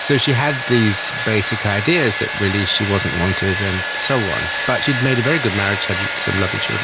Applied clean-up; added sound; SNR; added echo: none; Domestic sounds, home sounds; 4 dB; none.